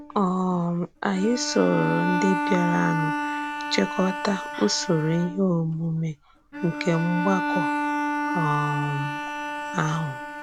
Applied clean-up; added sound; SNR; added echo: none; Bowed string instrument; 4 dB; none.